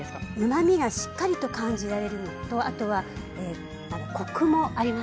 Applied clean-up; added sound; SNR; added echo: none; none; none; none.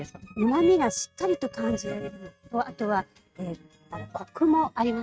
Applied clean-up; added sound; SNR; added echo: neural mask model RNNoise.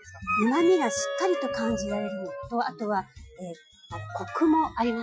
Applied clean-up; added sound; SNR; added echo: classical method Wiener filter.